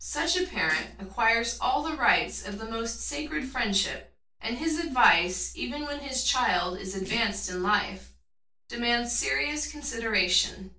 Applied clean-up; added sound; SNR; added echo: neural separator model SepFormer DNS4.